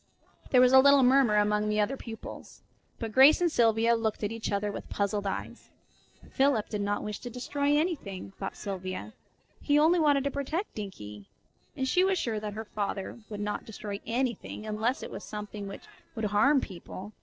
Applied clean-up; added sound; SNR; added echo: neural separator model SepFormer DNS4.